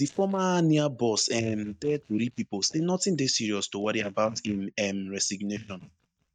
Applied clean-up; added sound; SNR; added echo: neural mask model DeepFilterNet 3.